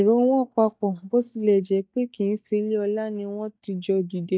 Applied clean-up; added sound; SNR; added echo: neural mask model DeepFilterNet 3.